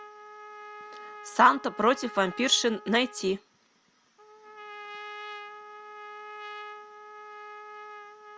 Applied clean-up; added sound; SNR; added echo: none; Trumpet; 14 dB; none.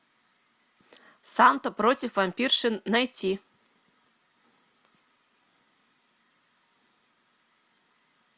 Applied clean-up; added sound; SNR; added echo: none; none; none; none.